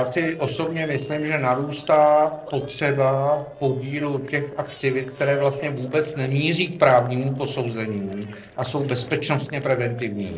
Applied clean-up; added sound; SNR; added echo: neural separator model SepFormer DNS4.